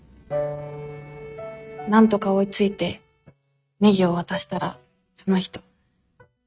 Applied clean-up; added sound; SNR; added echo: neural mask model RNNoise.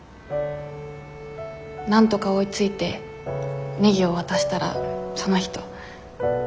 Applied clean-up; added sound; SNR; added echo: none; Bowed string instrument; 19 dB; none.